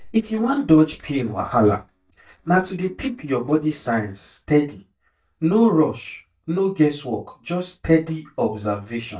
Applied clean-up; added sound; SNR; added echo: neural mask model DeepFilterNet 3.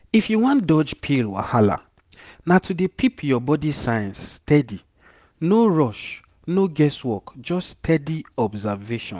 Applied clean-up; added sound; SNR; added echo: none; none; none; none.